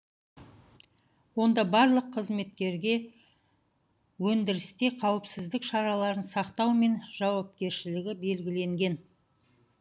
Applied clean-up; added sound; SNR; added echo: none; none; none; none.